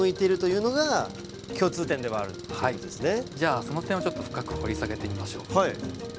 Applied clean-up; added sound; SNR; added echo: none; Engine; 17 dB; none.